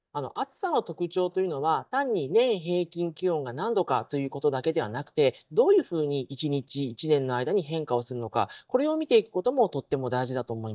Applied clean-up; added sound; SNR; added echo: neural mask model DeepFilterNet 3.